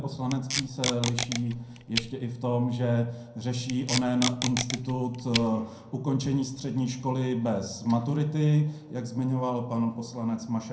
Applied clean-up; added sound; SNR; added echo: none; Packing tape, duct tape; 6 dB; reverberation time 0.6 s.